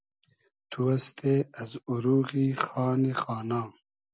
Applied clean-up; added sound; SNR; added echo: none; none; none; none.